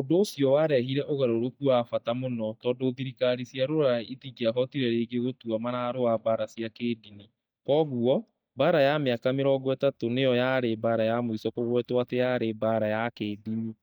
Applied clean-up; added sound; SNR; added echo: neural mask model DeepFilterNet 3.